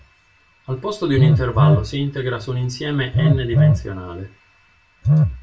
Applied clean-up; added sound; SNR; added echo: none; Telephone; -4 dB; reverberation time 0.2 s.